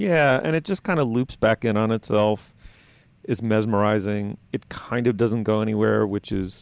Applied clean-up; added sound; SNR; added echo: none; none; none; none.